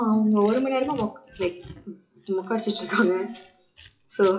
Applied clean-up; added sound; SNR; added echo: classical method WPE with log-MMSE.